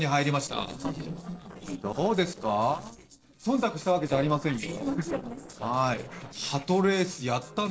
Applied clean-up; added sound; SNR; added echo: neural separator model SepFormer DNS4.